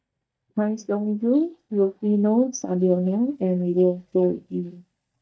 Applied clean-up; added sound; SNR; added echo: neural mask model DeepFilterNet 3.